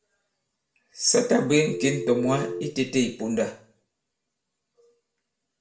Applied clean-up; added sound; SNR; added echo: none; Telephone; 4 dB; reverberation time 0.4 s.